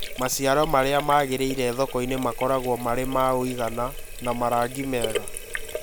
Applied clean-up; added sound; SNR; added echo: none; Sink (filling or washing); 8 dB; none.